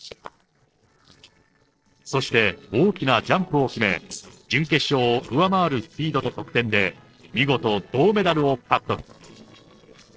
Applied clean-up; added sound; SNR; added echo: neural separator model SepFormer DNS4.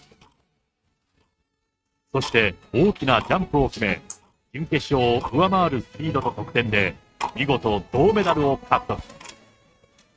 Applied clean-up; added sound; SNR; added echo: neural mask model RNNoise.